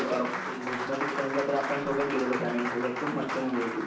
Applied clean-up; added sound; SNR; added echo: none; Applause; 3 dB; reverberation time 0.6 s.